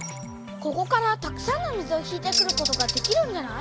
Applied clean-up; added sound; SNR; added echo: none; Bird; 4 dB; none.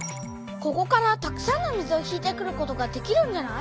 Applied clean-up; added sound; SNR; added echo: none; none; none; none.